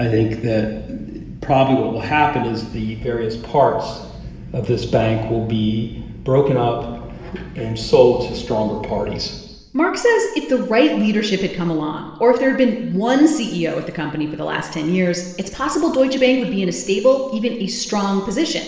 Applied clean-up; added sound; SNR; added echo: none; none; none; reverberation time 1.1 s.